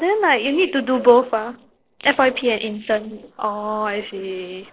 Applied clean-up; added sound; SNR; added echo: neural separator model SepFormer DNS4.